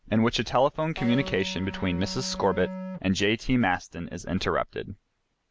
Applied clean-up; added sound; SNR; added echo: none; Electric guitar; 10 dB; none.